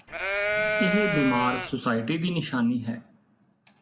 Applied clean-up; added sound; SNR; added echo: none; Livestock, farm animals, working animals; 0 dB; none.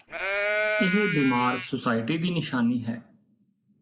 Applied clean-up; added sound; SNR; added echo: neural mask model Resemble Enhance denoiser.